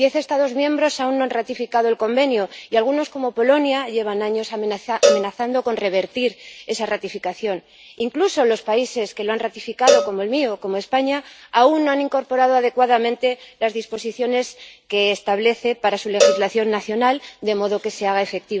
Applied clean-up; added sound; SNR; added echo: none; Cowbell; 3 dB; none.